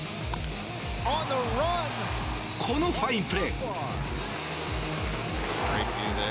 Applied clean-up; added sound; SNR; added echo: none; none; none; none.